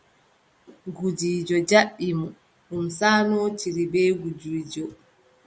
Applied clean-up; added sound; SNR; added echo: none; none; none; none.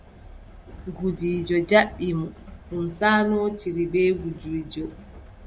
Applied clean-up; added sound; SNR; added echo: none; Train; 18 dB; none.